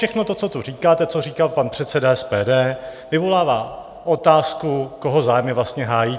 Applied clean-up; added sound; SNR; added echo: none; none; none; none.